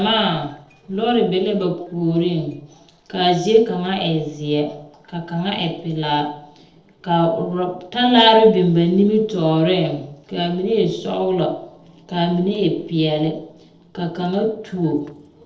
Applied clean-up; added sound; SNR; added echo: neural separator model SepFormer DNS4.